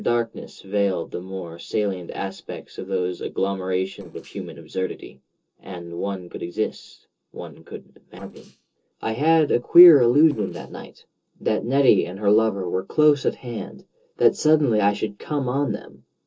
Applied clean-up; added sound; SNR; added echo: neural separator model SepFormer DNS4.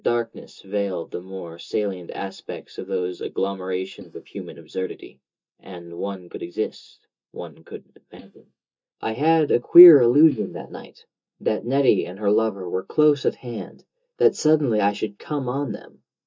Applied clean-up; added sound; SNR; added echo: neural mask model DeepFilterNet 3.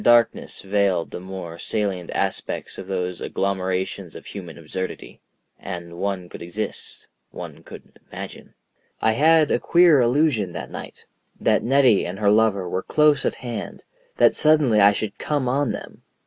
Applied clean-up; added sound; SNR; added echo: none; none; none; none.